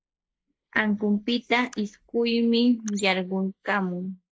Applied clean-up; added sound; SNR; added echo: neural mask model Resemble Enhance denoiser.